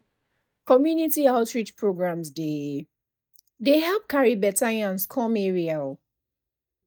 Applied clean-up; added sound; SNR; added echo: neural mask model DeepFilterNet 3.